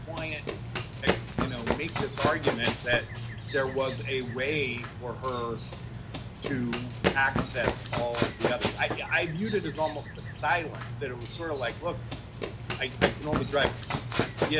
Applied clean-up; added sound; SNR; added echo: none; Run; 1 dB; reverberation time 0.3 s.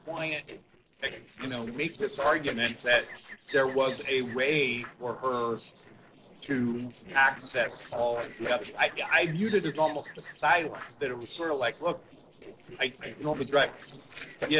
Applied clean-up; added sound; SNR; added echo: neural separator model SepFormer DNS4.